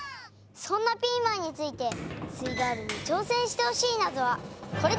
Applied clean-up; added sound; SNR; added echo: none; Sliding door; 11 dB; none.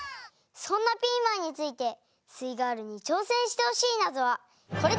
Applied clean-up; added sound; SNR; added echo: none; none; none; none.